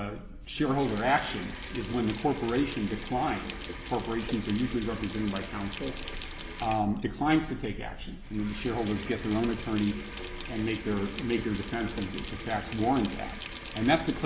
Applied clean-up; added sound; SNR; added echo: none; Sink (filling or washing) / Water tap, faucet; 12 dB; none.